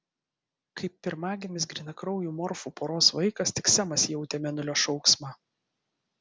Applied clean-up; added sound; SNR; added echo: none; none; none; none.